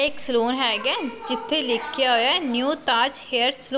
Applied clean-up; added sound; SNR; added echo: none; none; none; none.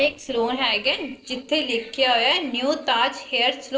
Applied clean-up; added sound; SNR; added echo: neural separator model SepFormer DNS4.